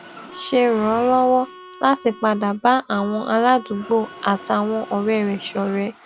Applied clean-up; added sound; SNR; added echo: none; Mechanisms + Harmonica; 18 dB; none.